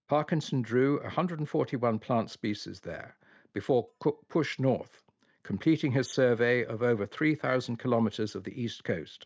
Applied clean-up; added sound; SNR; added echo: neural mask model DeepFilterNet 3.